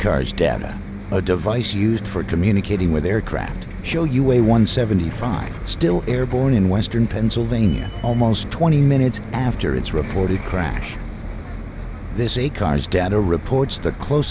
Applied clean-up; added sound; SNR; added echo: none; Bus; 9 dB; none.